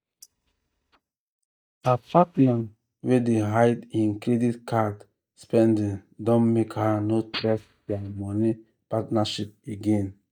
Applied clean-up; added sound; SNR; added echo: neural mask model DeepFilterNet 3.